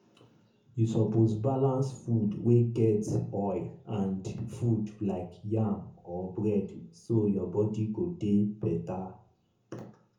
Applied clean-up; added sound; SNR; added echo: none; none; none; reverberation time 0.6 s.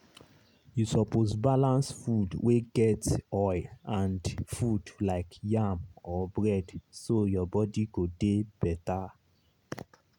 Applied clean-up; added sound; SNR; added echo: none; none; none; none.